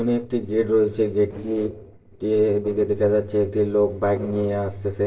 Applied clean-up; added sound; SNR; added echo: neural separator model SepFormer DNS4.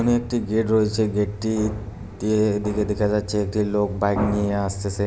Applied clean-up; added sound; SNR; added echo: none; none; none; none.